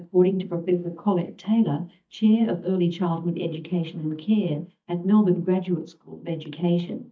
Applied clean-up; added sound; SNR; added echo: neural mask model DeepFilterNet 3.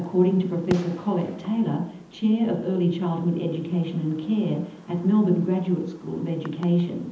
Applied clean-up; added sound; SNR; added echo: none; Fireworks; 18 dB; reverberation time 0.8 s.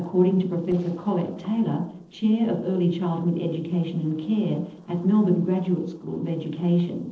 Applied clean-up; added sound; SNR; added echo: neural separator model SepFormer DNS4.